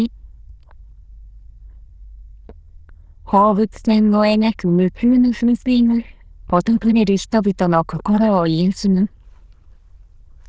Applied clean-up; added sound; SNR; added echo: neural diffusion model UNIVERSE++.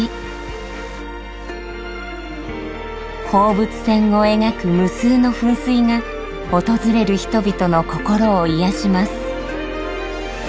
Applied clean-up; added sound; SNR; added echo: none; none; none; none.